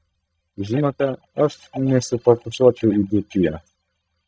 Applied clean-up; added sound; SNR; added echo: neural mask model DeepFilterNet 3.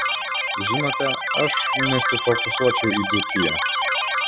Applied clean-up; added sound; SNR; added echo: none; Keyboard (musical); -4 dB; none.